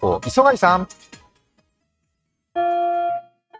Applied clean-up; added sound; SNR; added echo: neural mask model RNNoise.